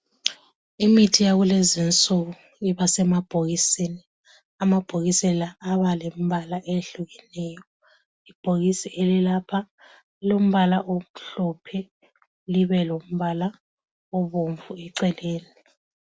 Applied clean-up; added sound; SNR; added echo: none; none; none; none.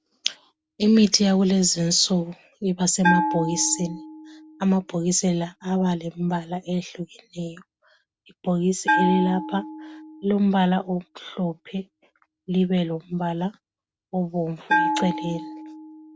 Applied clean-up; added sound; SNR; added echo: none; Bell; 7 dB; none.